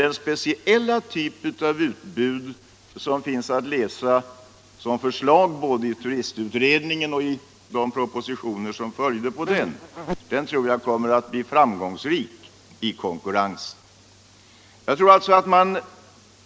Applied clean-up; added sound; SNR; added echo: none; Insect; 13 dB; none.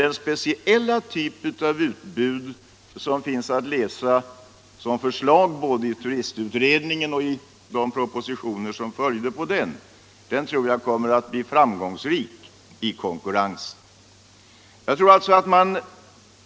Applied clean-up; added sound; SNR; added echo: none; none; none; none.